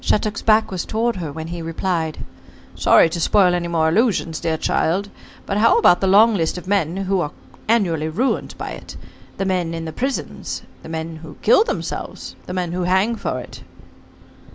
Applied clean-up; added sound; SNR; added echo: none; none; none; none.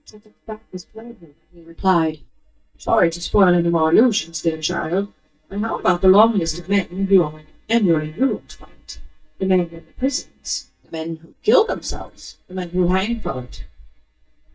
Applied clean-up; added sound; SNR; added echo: neural mask model DeepFilterNet 3.